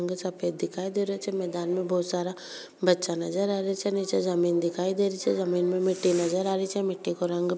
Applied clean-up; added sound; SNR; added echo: none; none; none; none.